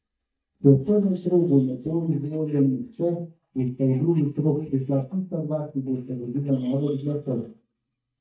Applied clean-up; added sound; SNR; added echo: neural mask model DeepFilterNet 3.